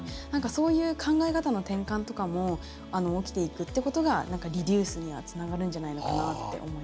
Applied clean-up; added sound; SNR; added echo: none; none; none; none.